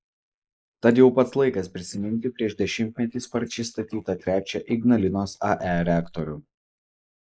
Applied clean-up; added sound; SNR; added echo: neural mask model Resemble Enhance denoiser.